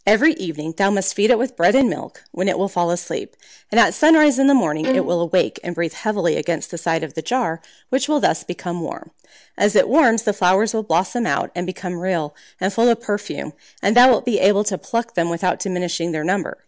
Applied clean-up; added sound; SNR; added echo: none; Bowed string instrument; 8 dB; none.